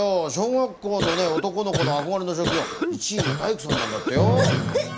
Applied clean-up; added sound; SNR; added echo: none; Cough; 4 dB; none.